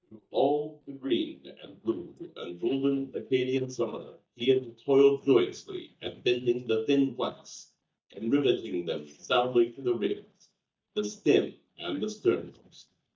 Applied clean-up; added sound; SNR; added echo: neural mask model DeepFilterNet 3.